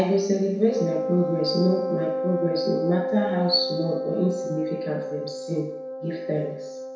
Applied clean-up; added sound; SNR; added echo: none; Wind instrument, woodwind instrument; 4 dB; reverberation time 0.7 s.